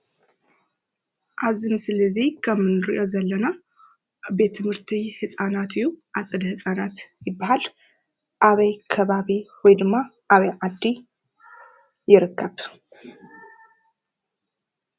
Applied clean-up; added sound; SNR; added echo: none; none; none; none.